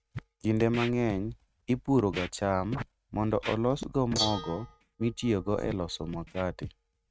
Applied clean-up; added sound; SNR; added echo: neural mask model RNNoise.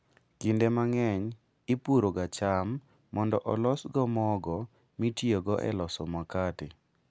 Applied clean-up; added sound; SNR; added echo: none; none; none; none.